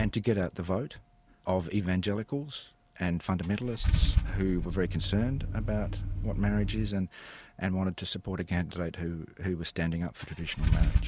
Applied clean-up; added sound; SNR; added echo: none; Idling / Engine starting / Car; 1 dB; none.